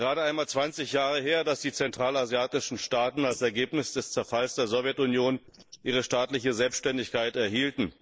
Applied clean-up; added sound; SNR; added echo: neural mask model Resemble Enhance denoiser.